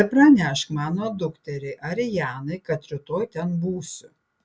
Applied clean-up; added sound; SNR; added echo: none; none; none; none.